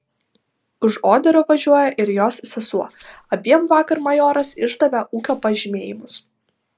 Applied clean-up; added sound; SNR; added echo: none; Rattle (instrument); 20 dB; none.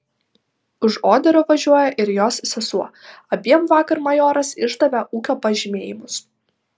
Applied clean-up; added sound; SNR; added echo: none; none; none; none.